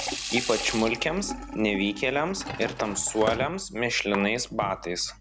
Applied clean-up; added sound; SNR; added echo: none; Sink (filling or washing) / Water tap, faucet; 8 dB; none.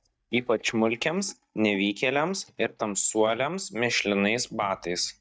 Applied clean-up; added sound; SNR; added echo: neural mask model DeepFilterNet 3.